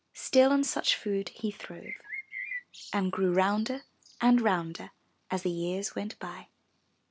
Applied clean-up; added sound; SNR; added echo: none; Bird; 13 dB; none.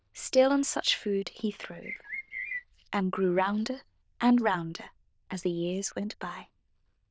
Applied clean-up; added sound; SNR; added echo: neural diffusion model UNIVERSE++.